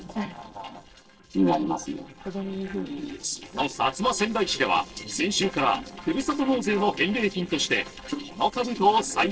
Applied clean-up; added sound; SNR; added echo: neural separator model SepFormer DNS4.